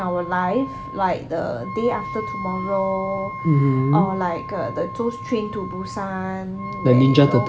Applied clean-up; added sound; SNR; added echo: none; Wind instrument, woodwind instrument; 11 dB; reverberation time 0.6 s.